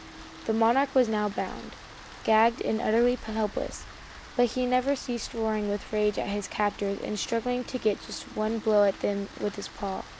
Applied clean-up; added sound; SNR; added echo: none; Rain; 16 dB; none.